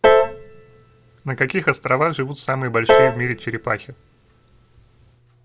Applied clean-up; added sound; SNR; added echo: none; Piano; -3 dB; none.